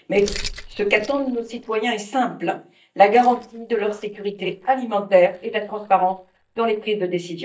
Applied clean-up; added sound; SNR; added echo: neural mask model DeepFilterNet 3.